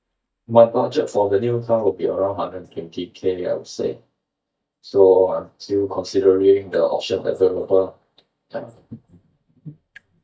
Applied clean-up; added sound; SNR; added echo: neural mask model DeepFilterNet 3.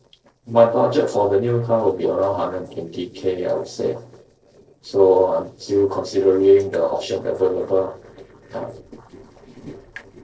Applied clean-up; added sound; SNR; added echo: neural separator model SepFormer DNS4.